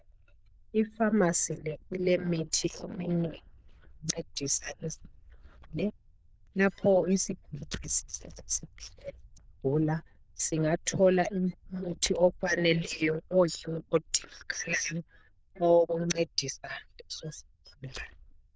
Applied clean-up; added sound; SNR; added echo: neural diffusion model UNIVERSE++.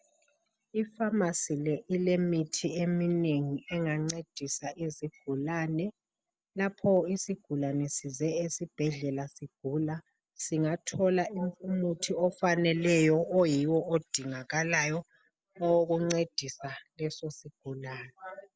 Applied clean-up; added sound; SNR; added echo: none; none; none; none.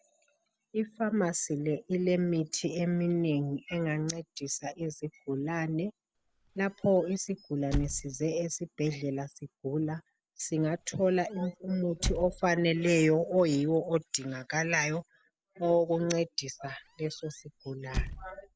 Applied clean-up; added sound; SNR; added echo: none; Squeak / Slam; 9 dB; none.